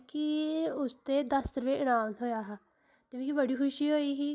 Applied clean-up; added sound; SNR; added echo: none; none; none; none.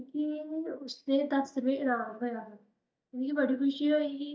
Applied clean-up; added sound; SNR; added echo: neural mask model DeepFilterNet 3.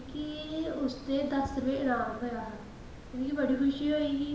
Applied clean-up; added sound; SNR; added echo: none; Water; 15 dB; reverberation time 1.3 s.